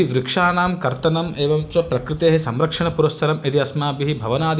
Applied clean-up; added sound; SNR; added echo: none; none; none; none.